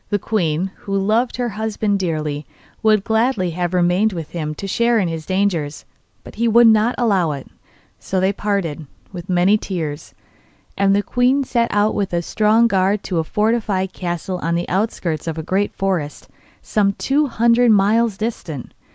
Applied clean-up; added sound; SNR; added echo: none; none; none; none.